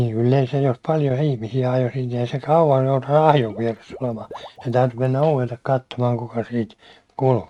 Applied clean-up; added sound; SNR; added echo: neural mask model RNNoise.